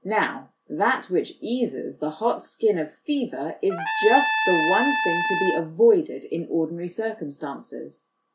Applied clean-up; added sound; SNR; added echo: none; Trumpet; 1 dB; none.